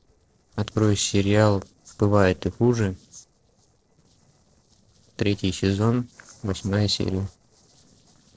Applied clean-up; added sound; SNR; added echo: neural separator model SepFormer DNS4.